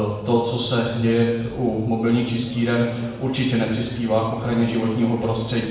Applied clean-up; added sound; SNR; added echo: none; none; none; reverberation time 1.1 s.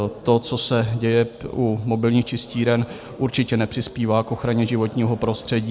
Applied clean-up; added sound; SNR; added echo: none; none; none; none.